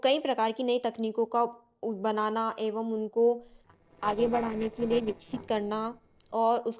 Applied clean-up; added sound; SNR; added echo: neural separator model SepFormer DNS4.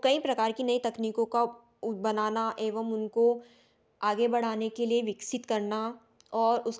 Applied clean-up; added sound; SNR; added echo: none; none; none; none.